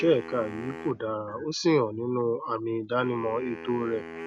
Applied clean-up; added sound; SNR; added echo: none; Wind instrument, woodwind instrument; 14 dB; none.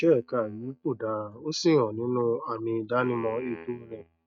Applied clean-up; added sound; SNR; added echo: neural mask model DeepFilterNet 3.